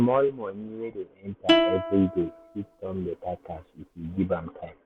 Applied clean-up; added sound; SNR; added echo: none; Plucked string instrument; 0 dB; none.